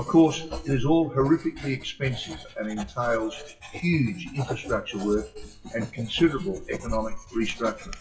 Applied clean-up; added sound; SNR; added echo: classical method WPE with log-MMSE.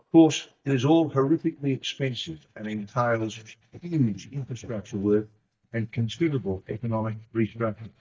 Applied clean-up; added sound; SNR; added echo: neural mask model DeepFilterNet 3.